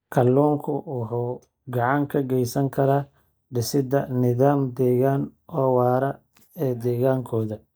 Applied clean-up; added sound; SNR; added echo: neural mask model DeepFilterNet 3.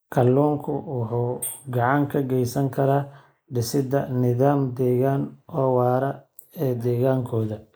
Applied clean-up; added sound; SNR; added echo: neural mask model Resemble Enhance denoiser.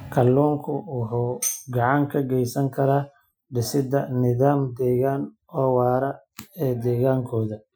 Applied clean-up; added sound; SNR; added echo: classical method Wiener filter.